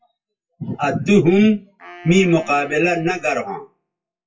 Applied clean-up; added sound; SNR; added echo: classical method WPE with log-MMSE.